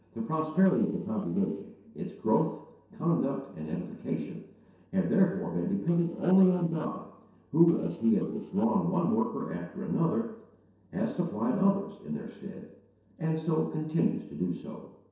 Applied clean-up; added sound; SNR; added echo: neural separator model SepFormer DNS4.